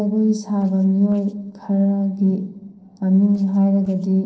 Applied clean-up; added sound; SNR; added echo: neural separator model SepFormer DNS4.